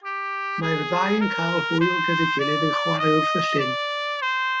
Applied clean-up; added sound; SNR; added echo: classical method spectral subtraction.